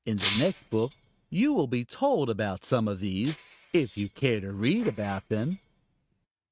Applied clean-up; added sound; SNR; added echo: neural mask model RNNoise.